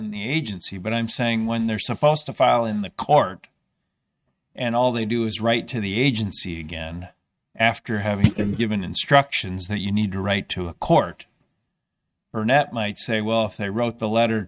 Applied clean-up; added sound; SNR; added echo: neural mask model RNNoise.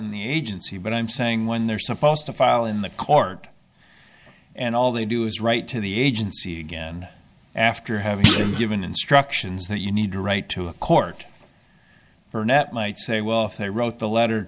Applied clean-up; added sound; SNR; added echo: none; Thump, thud; 1 dB; none.